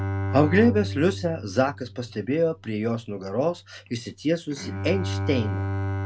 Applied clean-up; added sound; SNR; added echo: none; Bowed string instrument; 5 dB; none.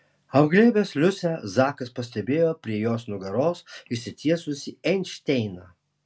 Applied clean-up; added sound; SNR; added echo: none; none; none; none.